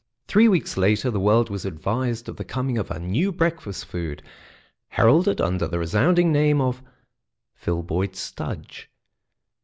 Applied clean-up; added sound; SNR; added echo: none; none; none; none.